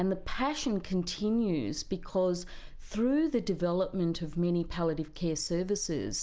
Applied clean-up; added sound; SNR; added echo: none; none; none; none.